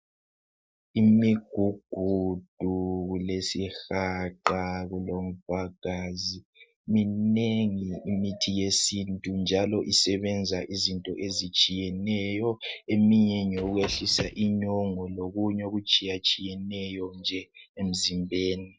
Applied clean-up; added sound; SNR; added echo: neural mask model DeepFilterNet 3.